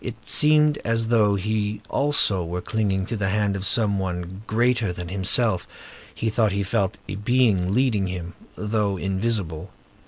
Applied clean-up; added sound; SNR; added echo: none; none; none; none.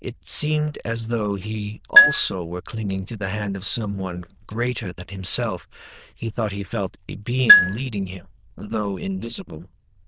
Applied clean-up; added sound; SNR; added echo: neural diffusion model UNIVERSE++.